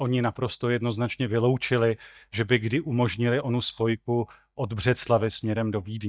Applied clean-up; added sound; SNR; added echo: neural mask model DeepFilterNet 3.